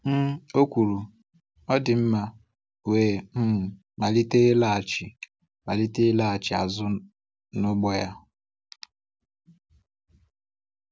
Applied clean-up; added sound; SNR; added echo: none; none; none; none.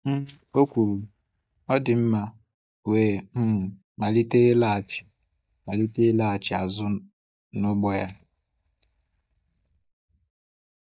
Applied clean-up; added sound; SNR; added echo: neural mask model DeepFilterNet 3.